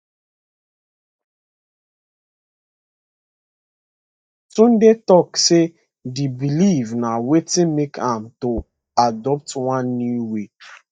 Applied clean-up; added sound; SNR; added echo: neural mask model DeepFilterNet 3.